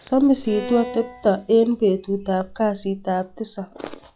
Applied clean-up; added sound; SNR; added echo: classical method log-MMSE.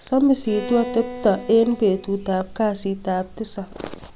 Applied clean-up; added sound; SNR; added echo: none; Bowed string instrument; 14 dB; none.